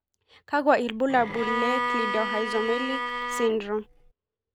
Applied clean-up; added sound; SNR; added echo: none; Bowed string instrument; 3 dB; none.